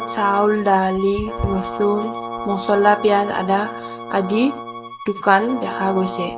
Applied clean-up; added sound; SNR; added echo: none; Bowed string instrument + Brass instrument; 10 dB; none.